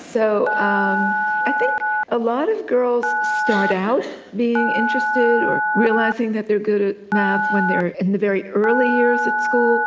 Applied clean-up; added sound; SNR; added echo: none; Telephone; 2 dB; none.